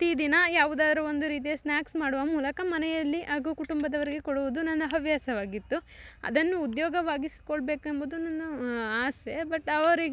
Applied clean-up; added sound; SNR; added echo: none; Ratchet, pawl; 20 dB; none.